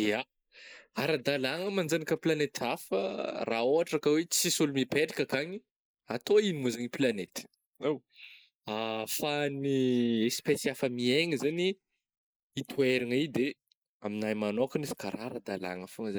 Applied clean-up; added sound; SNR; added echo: neural mask model Resemble Enhance denoiser.